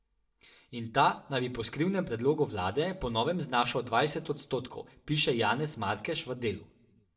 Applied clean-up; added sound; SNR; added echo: none; none; none; reverberation time 0.4 s.